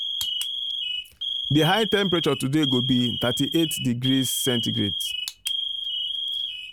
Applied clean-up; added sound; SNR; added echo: none; Alarm; 3 dB; none.